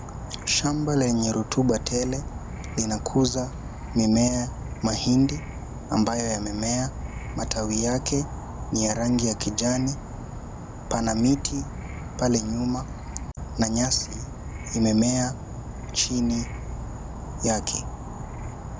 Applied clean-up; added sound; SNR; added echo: none; Insect / Frog; 8 dB; none.